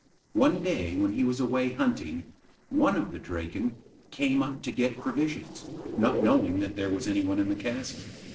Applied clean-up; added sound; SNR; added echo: neural separator model SepFormer DNS4.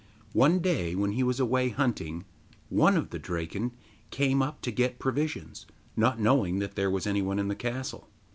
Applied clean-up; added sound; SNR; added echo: none; none; none; none.